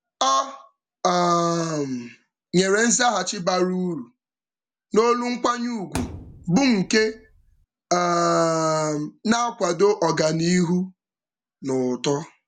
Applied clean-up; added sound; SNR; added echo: none; Thump, thud; 14 dB; none.